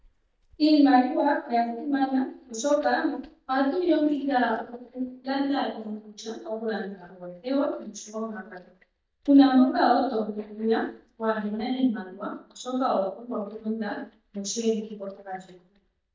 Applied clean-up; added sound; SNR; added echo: neural mask model DeepFilterNet 3.